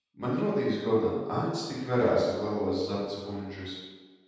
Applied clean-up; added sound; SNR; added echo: none; none; none; reverberation time 1.2 s.